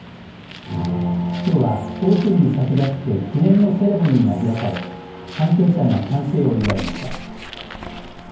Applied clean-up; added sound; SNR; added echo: none; Bird; 17 dB; reverberation time 0.9 s.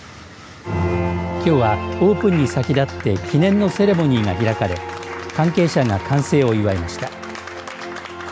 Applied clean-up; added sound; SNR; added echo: none; none; none; none.